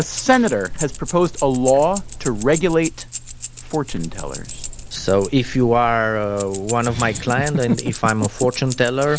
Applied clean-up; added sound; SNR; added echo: none; Tick-tock + Keys jangling; 11 dB; none.